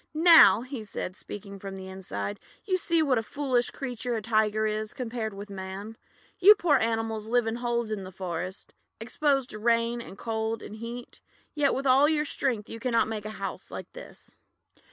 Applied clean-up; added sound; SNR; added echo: none; Tap; 20 dB; none.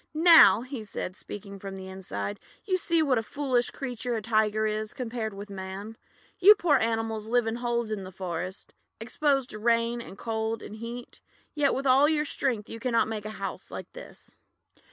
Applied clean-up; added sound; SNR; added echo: none; none; none; none.